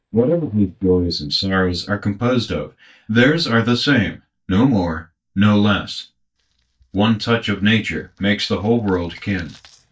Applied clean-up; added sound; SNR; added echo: neural mask model DeepFilterNet 3.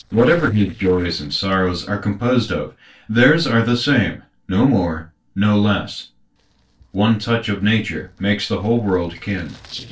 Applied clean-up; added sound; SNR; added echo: neural separator model SepFormer DNS4.